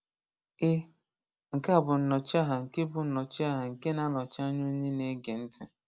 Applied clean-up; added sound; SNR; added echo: none; none; none; none.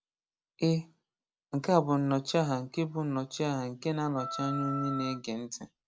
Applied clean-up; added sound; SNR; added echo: none; Wind instrument, woodwind instrument; 8 dB; none.